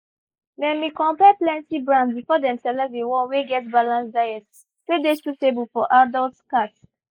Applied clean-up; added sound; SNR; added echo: neural mask model Resemble Enhance denoiser.